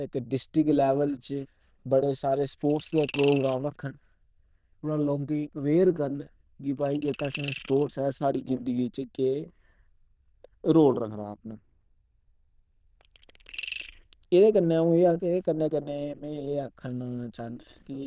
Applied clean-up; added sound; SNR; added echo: neural diffusion model UNIVERSE++.